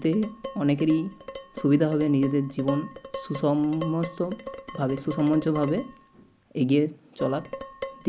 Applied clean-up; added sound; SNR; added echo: none; Dishes, pots, and pans; 13 dB; none.